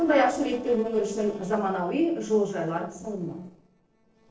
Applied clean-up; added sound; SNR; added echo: neural separator model SepFormer DNS4.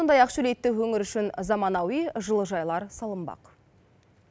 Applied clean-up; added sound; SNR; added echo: none; none; none; none.